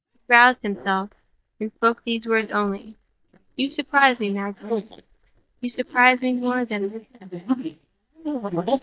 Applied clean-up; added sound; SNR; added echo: neural mask model DeepFilterNet 3.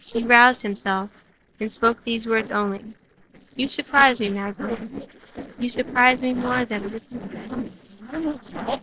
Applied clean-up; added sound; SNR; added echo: neural separator model SepFormer DNS4.